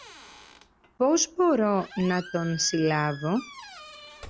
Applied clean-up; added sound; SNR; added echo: none; Squeak; 18 dB; none.